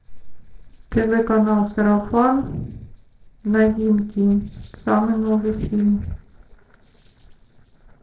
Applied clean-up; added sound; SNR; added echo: neural separator model SepFormer DNS4.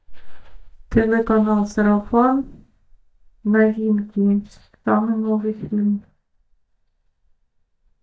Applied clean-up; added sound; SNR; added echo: neural mask model DeepFilterNet 3.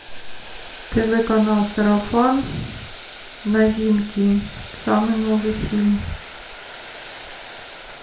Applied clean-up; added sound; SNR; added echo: none; Boiling; 13 dB; reverberation time 0.5 s.